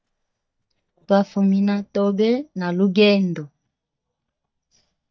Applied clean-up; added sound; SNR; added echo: neural mask model DeepFilterNet 3.